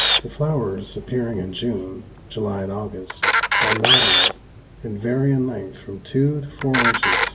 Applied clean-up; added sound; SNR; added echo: none; Camera; -3 dB; reverberation time 1.5 s.